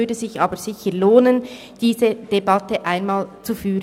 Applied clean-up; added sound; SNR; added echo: none; none; none; none.